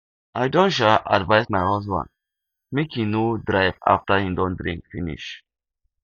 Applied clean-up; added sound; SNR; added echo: neural mask model DeepFilterNet 3.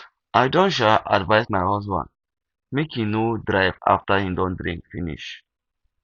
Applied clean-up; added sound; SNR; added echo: none; none; none; none.